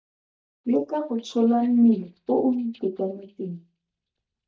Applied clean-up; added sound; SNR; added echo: neural mask model DeepFilterNet 3.